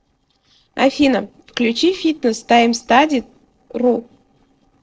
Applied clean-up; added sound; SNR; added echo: neural separator model SepFormer DNS4.